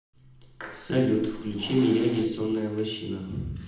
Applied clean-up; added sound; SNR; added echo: none; Hiss; 18 dB; reverberation time 0.9 s.